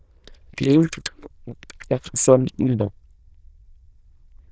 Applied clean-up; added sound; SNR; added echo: neural diffusion model UNIVERSE++.